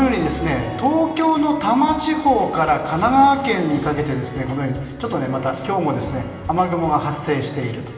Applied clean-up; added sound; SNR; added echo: none; none; none; reverberation time 2.4 s.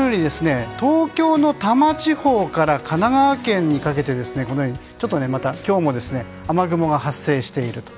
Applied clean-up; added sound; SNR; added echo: none; none; none; none.